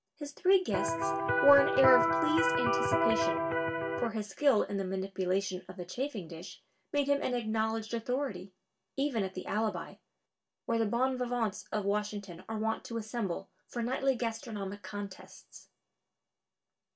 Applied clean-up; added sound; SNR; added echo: none; Electric guitar; -3 dB; reverberation time 0.2 s.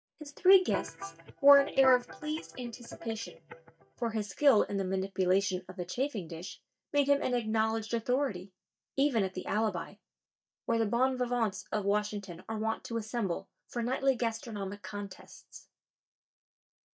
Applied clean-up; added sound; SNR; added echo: neural mask model DeepFilterNet 3.